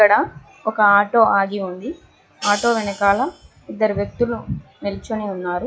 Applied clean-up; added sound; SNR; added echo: classical method log-MMSE.